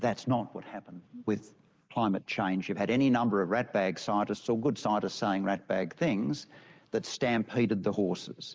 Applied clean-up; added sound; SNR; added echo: neural mask model Resemble Enhance denoiser.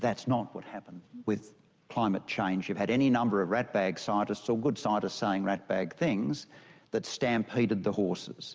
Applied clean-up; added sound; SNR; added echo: none; none; none; none.